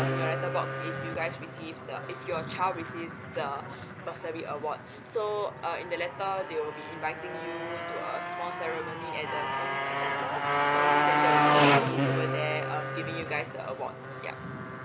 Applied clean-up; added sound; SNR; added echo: none; Motorcycle; -5 dB; none.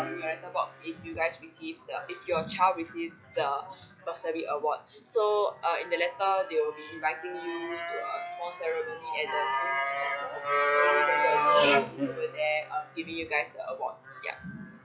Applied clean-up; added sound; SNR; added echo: classical method log-MMSE.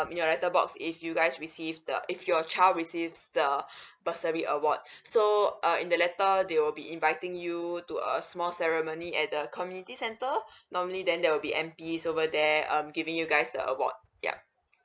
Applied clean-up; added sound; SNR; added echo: none; none; none; none.